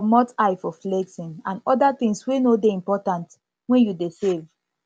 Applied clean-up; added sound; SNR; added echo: none; none; none; none.